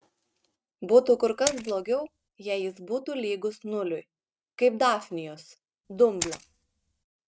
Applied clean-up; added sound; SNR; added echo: neural mask model RNNoise.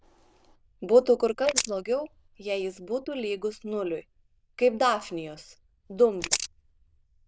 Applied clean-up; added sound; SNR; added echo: neural diffusion model UNIVERSE++.